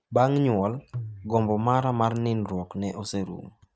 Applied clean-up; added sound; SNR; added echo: neural mask model RNNoise.